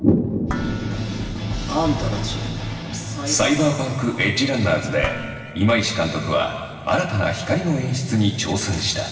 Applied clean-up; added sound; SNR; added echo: none; Dishes, pots, and pans; 17 dB; reverberation time 2.5 s.